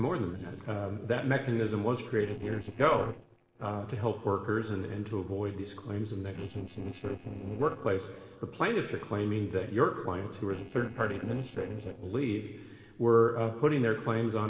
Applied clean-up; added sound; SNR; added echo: neural separator model SepFormer DNS4.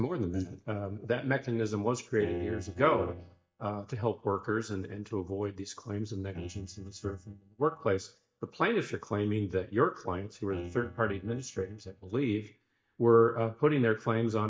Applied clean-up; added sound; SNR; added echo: neural mask model DeepFilterNet 3.